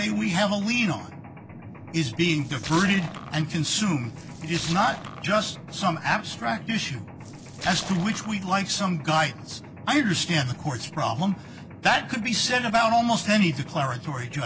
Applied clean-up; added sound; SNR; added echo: none; Mechanisms + Splash, splatter; 13 dB; none.